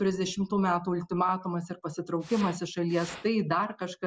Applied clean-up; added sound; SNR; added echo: none; Fire; 14 dB; none.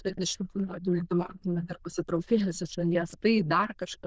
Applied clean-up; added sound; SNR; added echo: neural diffusion model UNIVERSE++.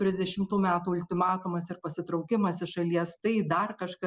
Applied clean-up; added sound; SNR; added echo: none; none; none; none.